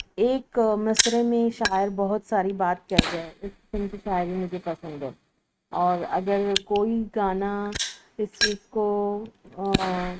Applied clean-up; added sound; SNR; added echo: neural mask model RNNoise.